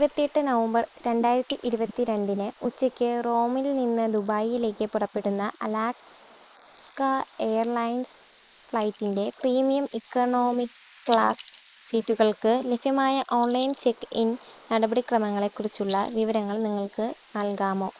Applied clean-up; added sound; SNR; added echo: neural mask model Resemble Enhance denoiser.